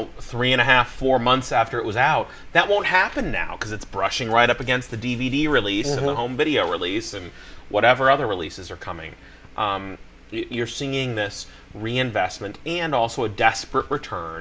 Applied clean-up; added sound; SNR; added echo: none; Meow / Purr; 16 dB; none.